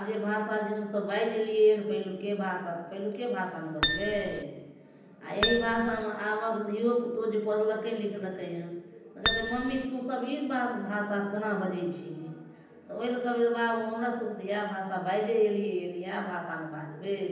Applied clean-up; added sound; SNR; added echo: none; Acoustic guitar; 0 dB; reverberation time 0.9 s.